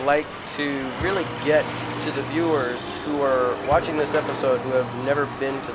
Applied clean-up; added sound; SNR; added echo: none; Printer + Motor vehicle (road); 8 dB; none.